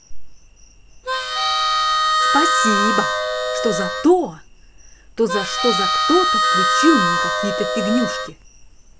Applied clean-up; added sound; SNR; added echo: none; Harmonica; -4 dB; none.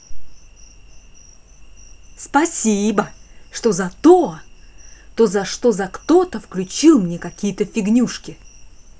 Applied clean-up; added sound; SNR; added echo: none; none; none; none.